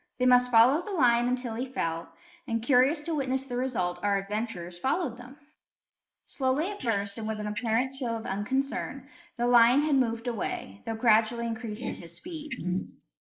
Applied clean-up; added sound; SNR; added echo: neural mask model Resemble Enhance denoiser.